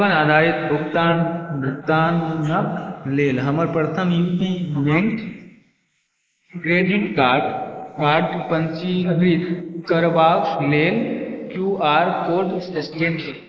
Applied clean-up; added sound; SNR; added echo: neural mask model Resemble Enhance denoiser.